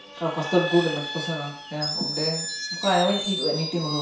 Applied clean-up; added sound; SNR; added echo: none; Screech; 5 dB; reverberation time 0.6 s.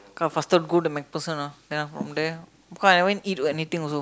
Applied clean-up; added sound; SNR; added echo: none; none; none; none.